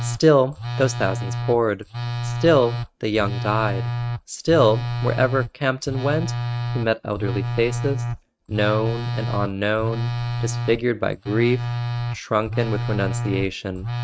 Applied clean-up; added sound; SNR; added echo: neural mask model RNNoise.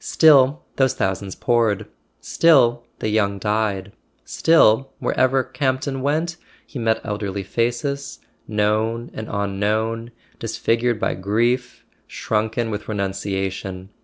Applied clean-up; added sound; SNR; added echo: none; none; none; none.